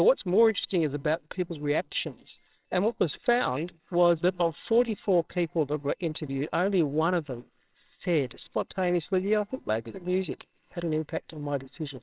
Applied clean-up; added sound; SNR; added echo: neural separator model SepFormer WHAMR!.